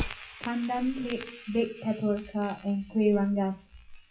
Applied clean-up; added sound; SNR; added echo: classical method WPE with log-MMSE.